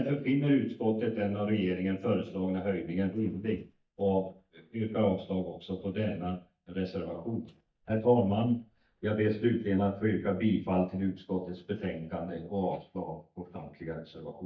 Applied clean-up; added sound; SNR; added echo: neural mask model DeepFilterNet 3.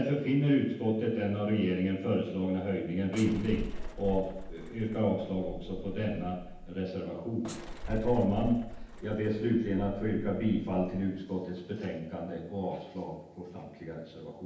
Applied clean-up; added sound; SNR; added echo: none; Bus / Engine; 9 dB; reverberation time 0.9 s.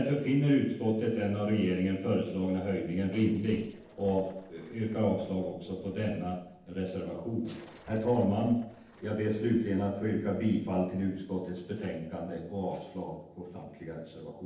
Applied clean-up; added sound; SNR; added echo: neural separator model SepFormer DNS4.